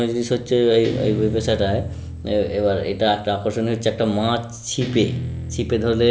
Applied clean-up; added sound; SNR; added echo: none; Guitar; 11 dB; none.